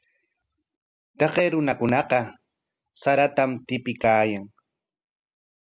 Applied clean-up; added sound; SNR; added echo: none; none; none; none.